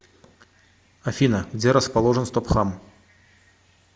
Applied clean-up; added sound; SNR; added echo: none; none; none; none.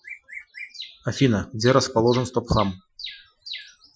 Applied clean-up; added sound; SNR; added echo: classical method Wiener filter.